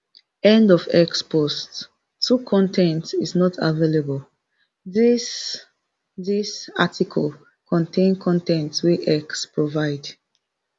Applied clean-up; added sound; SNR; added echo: none; none; none; none.